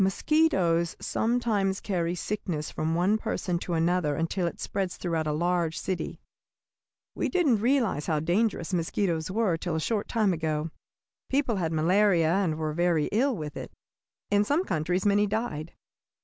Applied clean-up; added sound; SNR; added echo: none; none; none; none.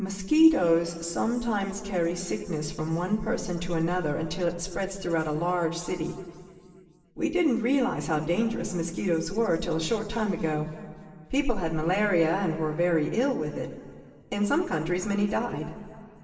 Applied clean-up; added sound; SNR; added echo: none; none; none; reverberation time 2.2 s.